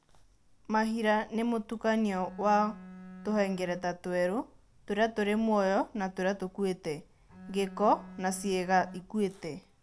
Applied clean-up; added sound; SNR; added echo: none; Bowed string instrument; 17 dB; none.